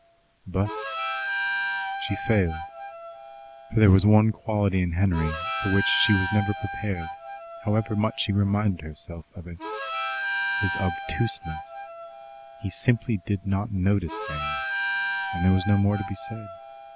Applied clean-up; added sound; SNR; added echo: none; Harmonica; 6 dB; none.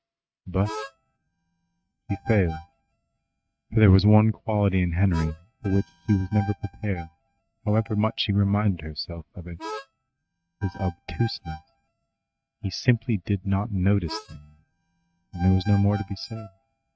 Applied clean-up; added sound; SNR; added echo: neural mask model RNNoise.